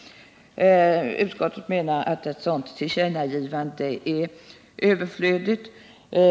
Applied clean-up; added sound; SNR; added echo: none; none; none; none.